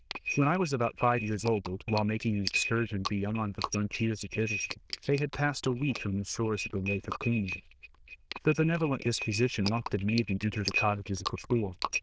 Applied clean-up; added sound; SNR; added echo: neural diffusion model UNIVERSE++.